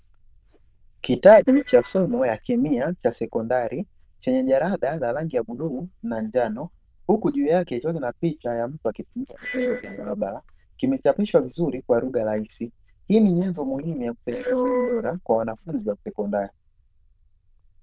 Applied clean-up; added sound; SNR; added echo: neural diffusion model UNIVERSE++.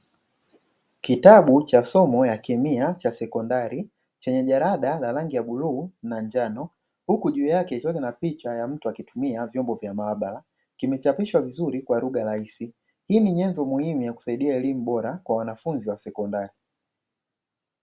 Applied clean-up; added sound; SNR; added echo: none; none; none; none.